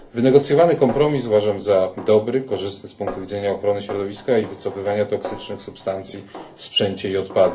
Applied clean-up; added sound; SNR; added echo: none; Snare drum; 17 dB; reverberation time 0.3 s.